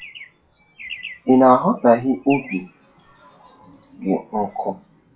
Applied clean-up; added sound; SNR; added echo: classical method WPE with log-MMSE.